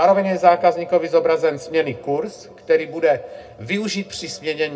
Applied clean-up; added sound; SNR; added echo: none; none; none; reverberation time 0.2 s.